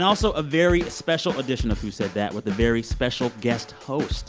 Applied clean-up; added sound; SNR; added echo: none; none; none; none.